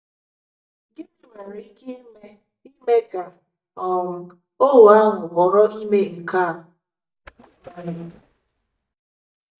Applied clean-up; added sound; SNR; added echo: neural mask model DeepFilterNet 3.